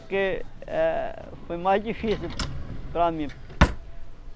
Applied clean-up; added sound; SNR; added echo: none; Drawer open or close; 2 dB; none.